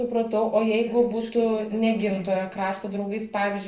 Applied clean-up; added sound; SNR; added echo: neural separator model SepFormer DNS4.